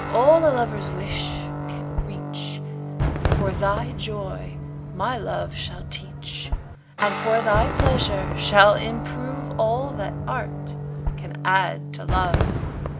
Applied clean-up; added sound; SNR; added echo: none; Guitar + Fireworks; 2 dB; none.